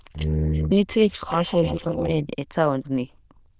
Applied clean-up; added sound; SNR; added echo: neural diffusion model UNIVERSE++.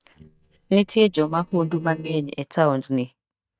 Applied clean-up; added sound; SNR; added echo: neural mask model DeepFilterNet 3.